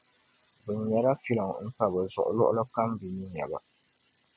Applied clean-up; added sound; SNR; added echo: none; none; none; none.